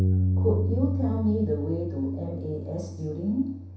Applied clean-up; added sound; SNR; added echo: none; Bass guitar; -1 dB; reverberation time 0.7 s.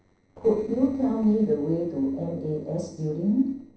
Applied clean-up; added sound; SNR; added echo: neural separator model SepFormer DNS4.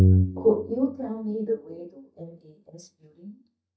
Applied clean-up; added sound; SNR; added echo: neural mask model DeepFilterNet 3.